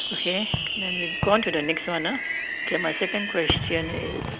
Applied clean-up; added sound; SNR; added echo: none; Fireworks; 2 dB; none.